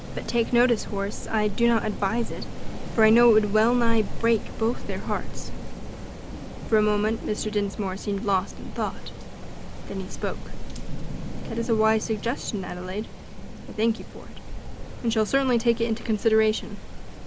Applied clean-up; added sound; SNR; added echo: none; Rain; 4 dB; none.